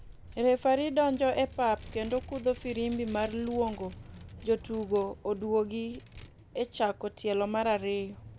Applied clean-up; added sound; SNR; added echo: none; Vehicle; 17 dB; none.